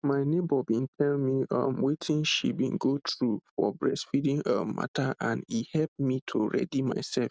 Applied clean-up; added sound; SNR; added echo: none; none; none; none.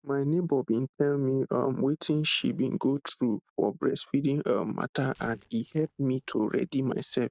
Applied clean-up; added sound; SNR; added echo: neural mask model DeepFilterNet 3.